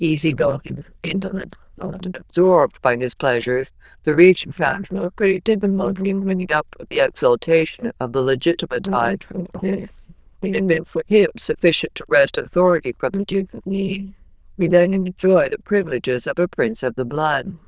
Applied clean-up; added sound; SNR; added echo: neural diffusion model UNIVERSE++.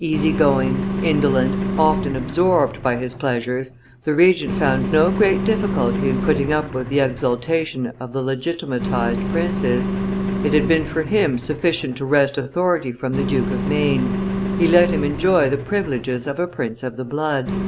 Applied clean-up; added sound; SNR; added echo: none; Engine; 4 dB; none.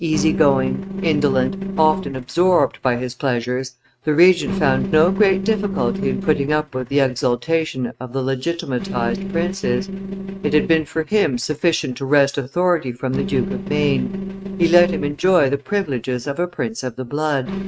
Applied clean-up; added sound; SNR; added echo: neural mask model RNNoise.